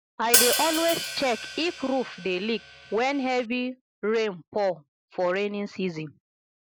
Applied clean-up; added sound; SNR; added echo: none; Hi-hat; 1 dB; none.